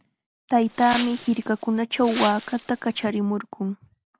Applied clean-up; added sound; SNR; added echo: none; Wind; 12 dB; none.